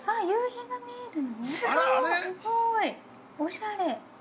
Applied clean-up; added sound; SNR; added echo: none; none; none; none.